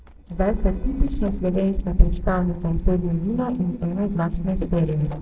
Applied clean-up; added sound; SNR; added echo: neural separator model SepFormer DNS4.